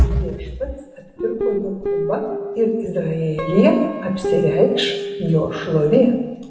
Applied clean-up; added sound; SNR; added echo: none; Guitar; 7 dB; reverberation time 1.0 s.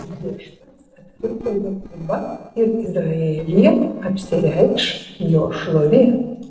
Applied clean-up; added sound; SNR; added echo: neural separator model SepFormer DNS4.